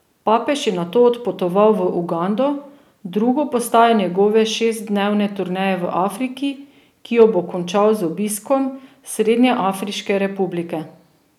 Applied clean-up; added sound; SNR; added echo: none; none; none; none.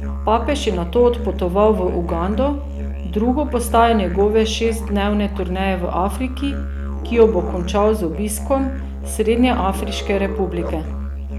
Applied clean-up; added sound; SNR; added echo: none; Musical instrument; 6 dB; none.